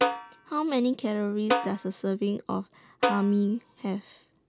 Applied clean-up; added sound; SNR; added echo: none; Snare drum; 4 dB; none.